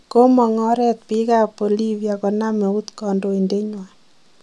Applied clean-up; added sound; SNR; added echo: none; none; none; none.